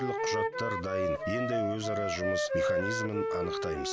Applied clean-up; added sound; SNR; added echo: none; Wind instrument, woodwind instrument; -4 dB; none.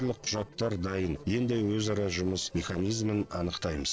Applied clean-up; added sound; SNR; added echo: neural separator model SepFormer DNS4.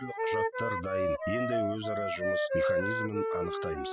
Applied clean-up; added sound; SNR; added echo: classical method spectral subtraction.